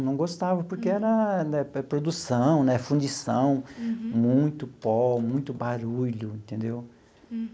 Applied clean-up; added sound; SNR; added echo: none; none; none; none.